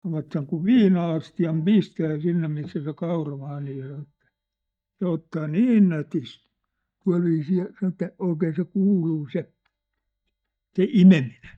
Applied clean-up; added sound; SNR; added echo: neural mask model DeepFilterNet 3.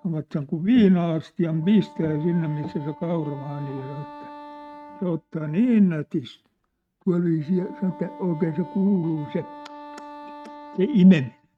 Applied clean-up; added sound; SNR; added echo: neural mask model RNNoise.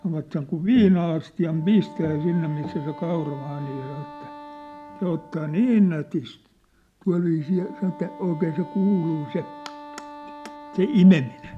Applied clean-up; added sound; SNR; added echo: none; Wind instrument, woodwind instrument; 18 dB; none.